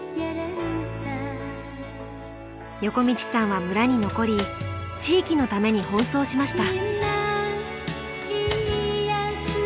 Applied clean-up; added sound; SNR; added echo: none; Slam; 16 dB; none.